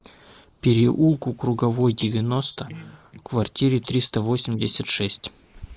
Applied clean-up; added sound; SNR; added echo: neural mask model Resemble Enhance denoiser.